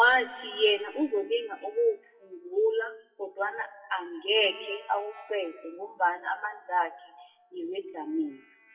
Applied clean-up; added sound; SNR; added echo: classical method WPE with log-MMSE.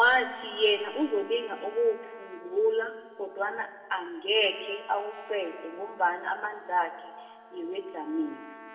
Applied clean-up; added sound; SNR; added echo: none; Trumpet; 19 dB; reverberation time 2.5 s.